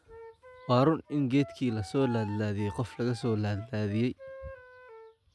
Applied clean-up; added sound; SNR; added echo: none; Wind instrument, woodwind instrument; 18 dB; none.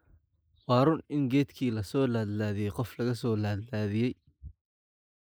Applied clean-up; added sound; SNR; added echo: neural mask model Resemble Enhance denoiser.